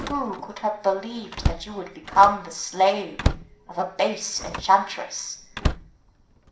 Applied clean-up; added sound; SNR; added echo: none; Slam; 7 dB; reverberation time 0.5 s.